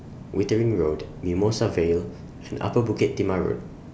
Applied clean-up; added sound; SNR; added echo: none; none; none; none.